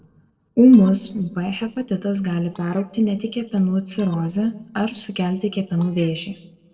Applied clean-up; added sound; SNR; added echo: neural separator model SepFormer DNS4.